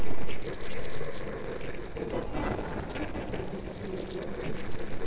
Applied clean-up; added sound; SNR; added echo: neural separator model SepFormer DNS4.